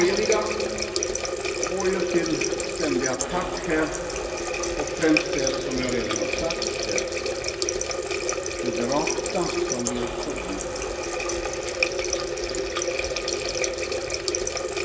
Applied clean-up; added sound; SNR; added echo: none; Water tap, faucet; -3 dB; reverberation time 2.3 s.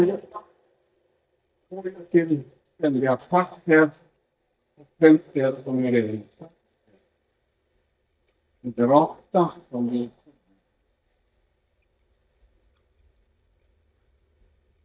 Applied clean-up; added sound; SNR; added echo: neural mask model DeepFilterNet 3.